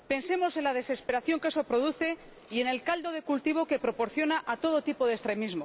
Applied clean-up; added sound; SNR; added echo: none; none; none; none.